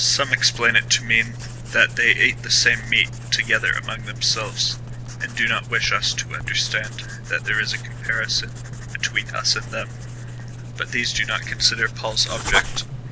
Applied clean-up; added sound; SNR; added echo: none; Writing; 9 dB; none.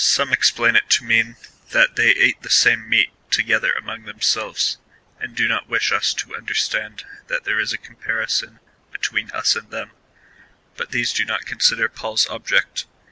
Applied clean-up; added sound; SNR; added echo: none; none; none; none.